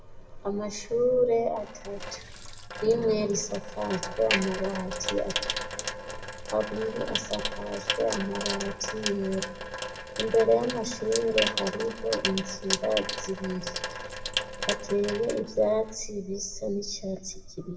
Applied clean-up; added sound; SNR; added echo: none; Sink (filling or washing) / Water tap, faucet; 5 dB; reverberation time 0.6 s.